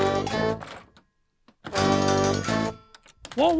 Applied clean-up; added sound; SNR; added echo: none; Thump, thud; 19 dB; none.